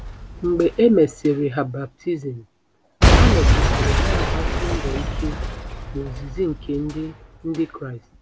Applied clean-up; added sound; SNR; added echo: none; Shatter / Crushing / Boom; -2 dB; none.